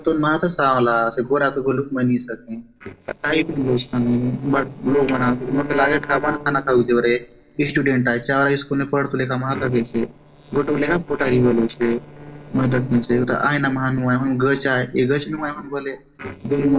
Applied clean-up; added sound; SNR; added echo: neural separator model SepFormer DNS4.